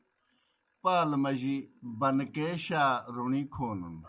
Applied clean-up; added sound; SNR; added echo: none; none; none; none.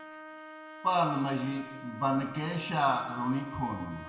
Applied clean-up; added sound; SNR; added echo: none; Trumpet; 14 dB; reverberation time 1.3 s.